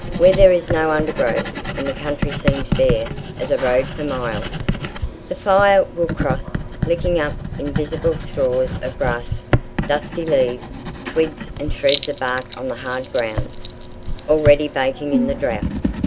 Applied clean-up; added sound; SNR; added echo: none; Writing; 4 dB; none.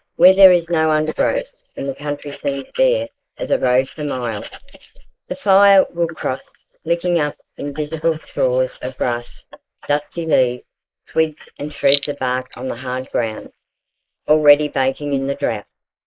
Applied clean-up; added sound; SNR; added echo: neural mask model Resemble Enhance denoiser.